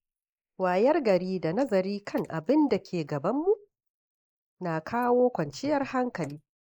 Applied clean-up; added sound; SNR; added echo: neural mask model Resemble Enhance denoiser.